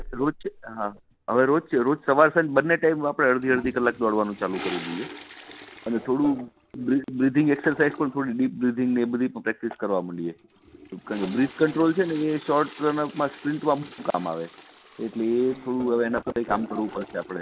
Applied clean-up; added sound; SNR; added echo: none; Toilet flush; 18 dB; none.